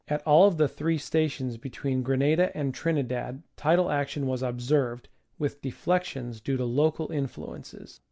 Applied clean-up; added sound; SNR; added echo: none; none; none; none.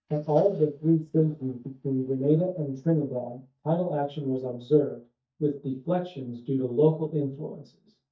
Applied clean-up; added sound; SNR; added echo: neural mask model DeepFilterNet 3.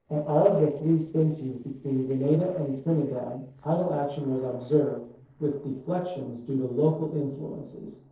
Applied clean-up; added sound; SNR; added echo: neural separator model SepFormer DNS4.